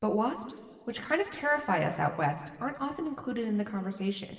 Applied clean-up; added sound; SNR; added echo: none; none; none; reverberation time 2.0 s.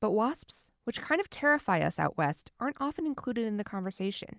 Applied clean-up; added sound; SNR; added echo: none; none; none; none.